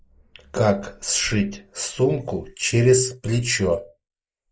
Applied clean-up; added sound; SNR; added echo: neural mask model Resemble Enhance denoiser.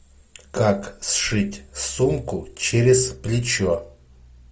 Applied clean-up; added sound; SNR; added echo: none; none; none; none.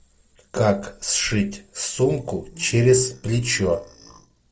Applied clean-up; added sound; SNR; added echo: neural separator model SepFormer DNS4.